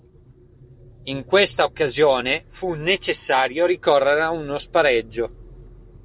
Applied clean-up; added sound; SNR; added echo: none; none; none; none.